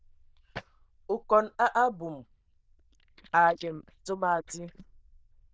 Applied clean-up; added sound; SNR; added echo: neural diffusion model UNIVERSE++.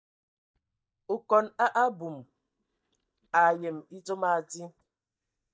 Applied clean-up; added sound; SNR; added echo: neural mask model DeepFilterNet 3.